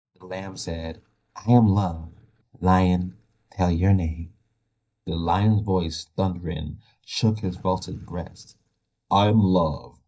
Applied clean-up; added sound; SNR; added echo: neural mask model DeepFilterNet 3.